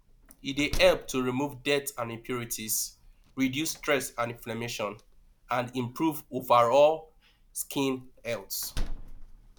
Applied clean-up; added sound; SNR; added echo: none; Slam; 11 dB; none.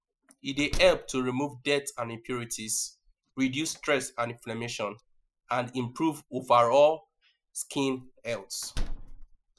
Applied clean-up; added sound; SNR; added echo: classical method spectral subtraction.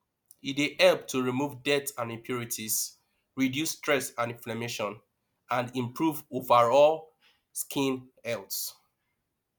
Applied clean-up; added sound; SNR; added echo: none; none; none; none.